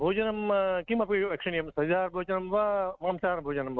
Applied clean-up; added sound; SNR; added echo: neural mask model RNNoise.